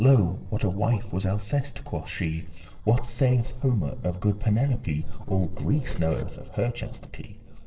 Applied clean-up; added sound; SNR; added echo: neural separator model SepFormer DNS4.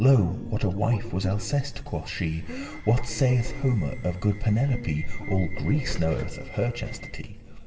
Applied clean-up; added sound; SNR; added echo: none; Subway, metro, underground / Alarm; 15 dB; reverberation time 2.9 s.